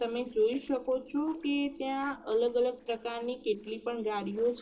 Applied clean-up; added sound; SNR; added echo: neural separator model SepFormer DNS4.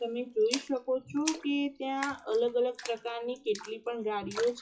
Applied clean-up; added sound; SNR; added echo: classical method WPE with log-MMSE.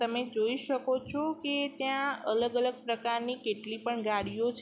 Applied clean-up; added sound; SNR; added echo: none; none; none; none.